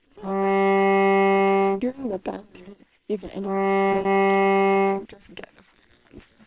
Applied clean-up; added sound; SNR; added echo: neural separator model SepFormer WHAM!.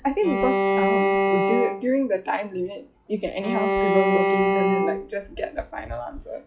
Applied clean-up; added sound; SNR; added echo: classical method log-MMSE.